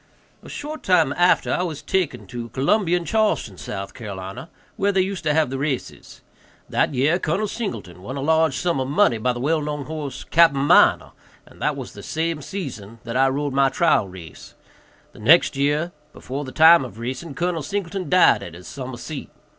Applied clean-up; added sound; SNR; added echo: none; none; none; none.